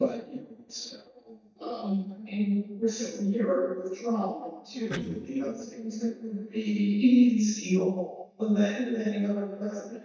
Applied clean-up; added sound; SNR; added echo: neural mask model DeepFilterNet 3.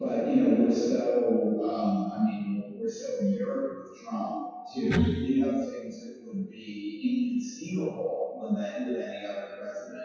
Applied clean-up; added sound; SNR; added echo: classical method WPE with log-MMSE.